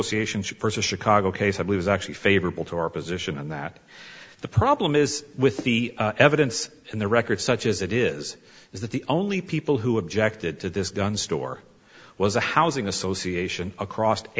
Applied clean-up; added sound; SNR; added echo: none; none; none; none.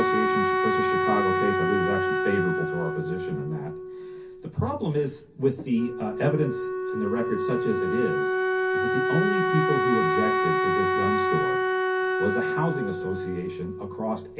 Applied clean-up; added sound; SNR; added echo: none; Wind instrument, woodwind instrument; -3 dB; reverberation time 0.3 s.